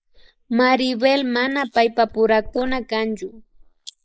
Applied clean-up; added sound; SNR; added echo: neural mask model Resemble Enhance denoiser.